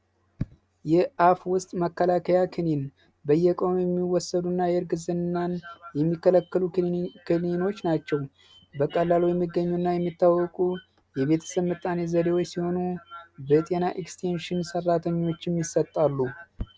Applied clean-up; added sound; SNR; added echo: none; none; none; none.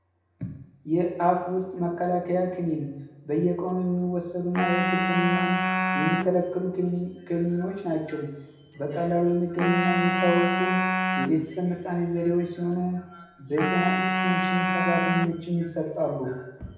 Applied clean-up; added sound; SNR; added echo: none; Wind instrument, woodwind instrument; 1 dB; reverberation time 0.8 s.